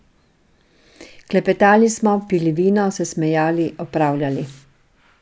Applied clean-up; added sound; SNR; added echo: none; none; none; none.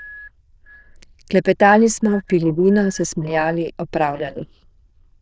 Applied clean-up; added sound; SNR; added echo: neural diffusion model UNIVERSE++.